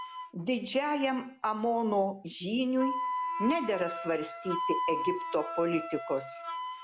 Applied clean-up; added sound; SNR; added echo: none; Wind instrument, woodwind instrument; 5 dB; none.